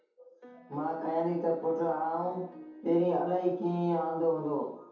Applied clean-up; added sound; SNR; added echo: none; Piano; 18 dB; reverberation time 0.7 s.